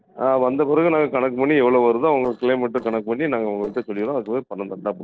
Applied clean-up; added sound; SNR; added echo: neural separator model SepFormer DNS4.